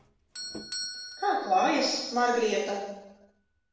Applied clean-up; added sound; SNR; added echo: none; Doorbell; 14 dB; reverberation time 0.8 s.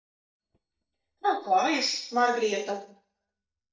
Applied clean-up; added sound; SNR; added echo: neural mask model DeepFilterNet 3.